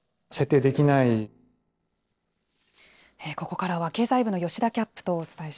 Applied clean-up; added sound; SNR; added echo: neural separator model SepFormer DNS4.